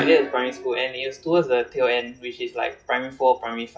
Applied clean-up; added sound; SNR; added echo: classical method WPE with log-MMSE.